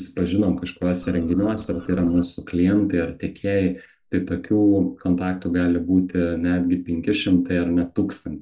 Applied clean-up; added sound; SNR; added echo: neural separator model SepFormer DNS4.